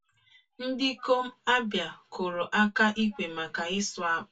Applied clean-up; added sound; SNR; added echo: none; none; none; reverberation time 0.1 s.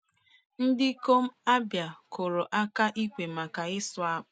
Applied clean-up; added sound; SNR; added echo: none; none; none; none.